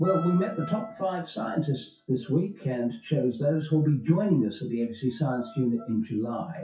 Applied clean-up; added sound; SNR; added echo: classical method WPE with log-MMSE.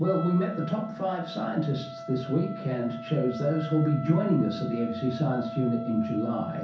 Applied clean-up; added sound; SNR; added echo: none; Wind instrument, woodwind instrument; 12 dB; reverberation time 0.6 s.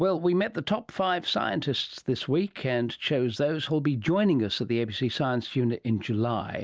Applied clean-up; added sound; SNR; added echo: none; none; none; none.